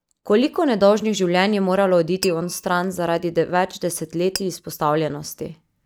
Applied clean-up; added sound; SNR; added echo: neural mask model DeepFilterNet 3.